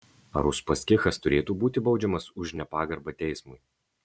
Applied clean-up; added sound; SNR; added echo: none; none; none; none.